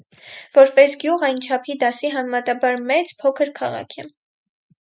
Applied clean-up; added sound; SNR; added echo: none; none; none; none.